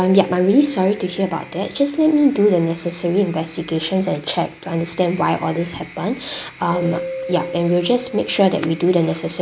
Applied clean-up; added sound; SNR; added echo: none; Mallet percussion; 16 dB; none.